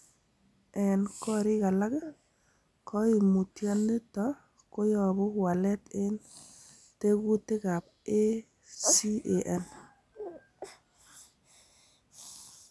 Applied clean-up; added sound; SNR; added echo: none; none; none; none.